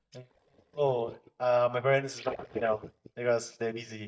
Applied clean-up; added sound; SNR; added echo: neural mask model DeepFilterNet 3.